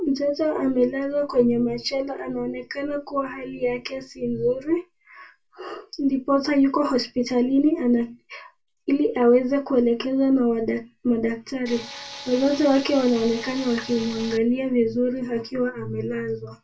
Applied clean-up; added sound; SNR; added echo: none; Tools; 14 dB; reverberation time 0.2 s.